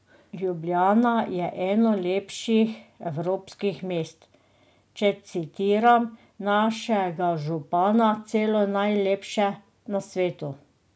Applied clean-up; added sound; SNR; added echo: none; none; none; none.